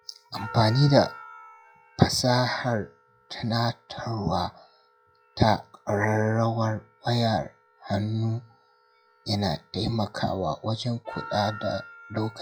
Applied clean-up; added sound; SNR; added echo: classical method log-MMSE.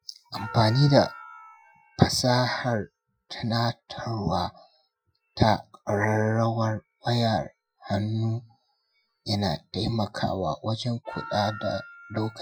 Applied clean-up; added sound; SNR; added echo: classical method Wiener filter.